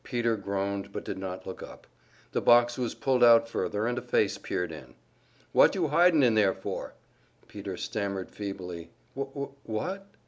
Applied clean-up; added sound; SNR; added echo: none; none; none; none.